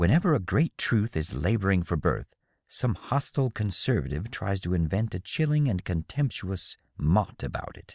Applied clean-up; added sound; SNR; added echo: none; none; none; none.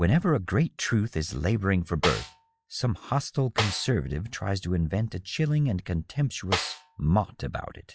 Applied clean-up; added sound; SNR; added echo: classical method log-MMSE.